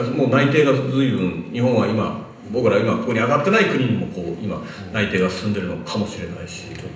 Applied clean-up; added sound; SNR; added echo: none; none; none; reverberation time 0.8 s.